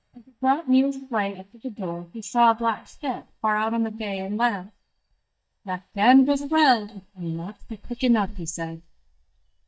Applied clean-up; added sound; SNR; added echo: neural mask model DeepFilterNet 3.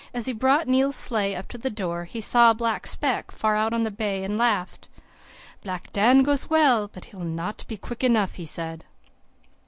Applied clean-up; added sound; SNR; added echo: none; none; none; none.